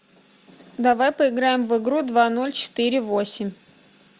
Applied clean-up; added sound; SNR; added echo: none; none; none; none.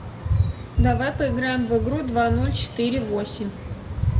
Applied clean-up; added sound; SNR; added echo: none; Dog; 0 dB; reverberation time 0.8 s.